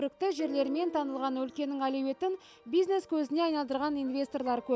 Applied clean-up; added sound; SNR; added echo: none; Piano; 17 dB; none.